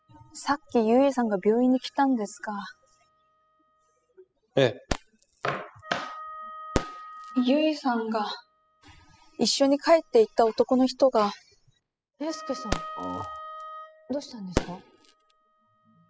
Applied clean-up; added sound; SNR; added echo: classical method spectral subtraction.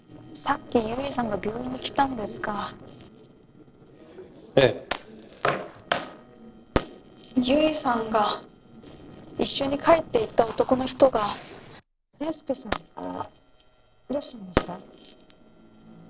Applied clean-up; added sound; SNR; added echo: neural separator model SepFormer DNS4.